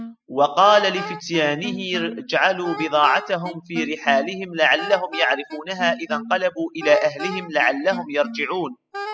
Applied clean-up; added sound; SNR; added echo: classical method spectral subtraction.